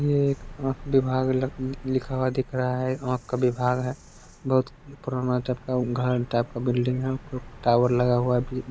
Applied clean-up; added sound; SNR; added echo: none; Bird vocalization, bird call, bird song; 18 dB; none.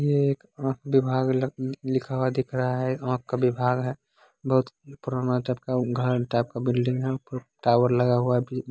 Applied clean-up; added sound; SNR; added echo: none; none; none; none.